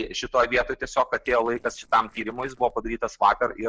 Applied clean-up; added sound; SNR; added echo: neural separator model SepFormer DNS4.